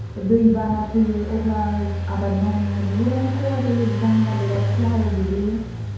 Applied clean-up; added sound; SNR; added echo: none; Engine; 2 dB; reverberation time 0.9 s.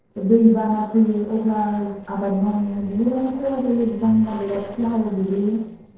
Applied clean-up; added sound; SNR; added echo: neural separator model SepFormer DNS4.